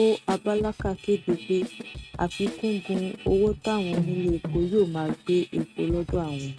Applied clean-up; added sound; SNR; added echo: neural mask model RNNoise.